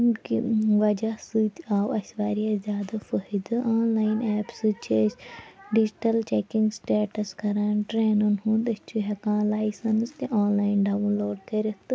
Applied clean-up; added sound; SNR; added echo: none; none; none; none.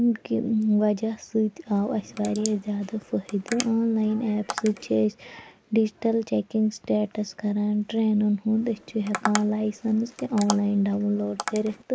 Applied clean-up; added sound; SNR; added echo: neural mask model Resemble Enhance denoiser.